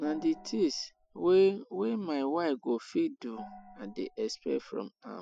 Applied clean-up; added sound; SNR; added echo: classical method spectral subtraction.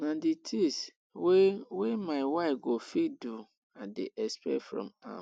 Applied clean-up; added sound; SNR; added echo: none; none; none; none.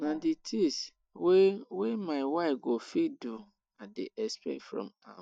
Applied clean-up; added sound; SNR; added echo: neural mask model DeepFilterNet 3.